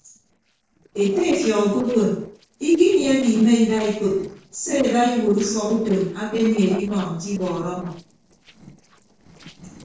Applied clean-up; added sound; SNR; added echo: neural separator model SepFormer DNS4.